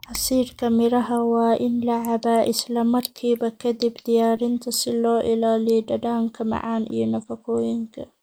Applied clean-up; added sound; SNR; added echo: neural mask model Resemble Enhance denoiser.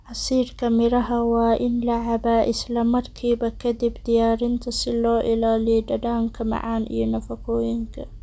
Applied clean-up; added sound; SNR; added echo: none; none; none; none.